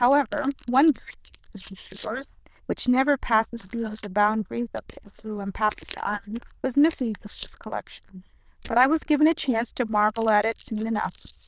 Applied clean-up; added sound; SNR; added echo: neural diffusion model UNIVERSE++.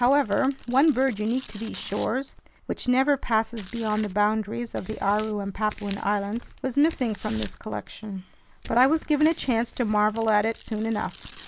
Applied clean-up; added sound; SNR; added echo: none; Tearing; 20 dB; none.